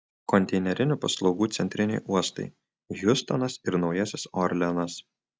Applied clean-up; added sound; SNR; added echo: none; none; none; none.